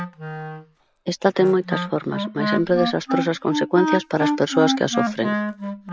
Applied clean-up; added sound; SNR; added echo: none; Wind instrument, woodwind instrument; 3 dB; none.